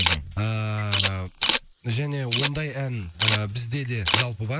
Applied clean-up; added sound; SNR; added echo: neural mask model Resemble Enhance denoiser.